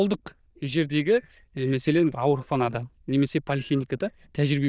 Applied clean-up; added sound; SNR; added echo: neural diffusion model UNIVERSE++.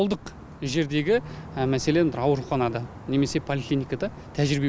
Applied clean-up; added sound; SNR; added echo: none; none; none; none.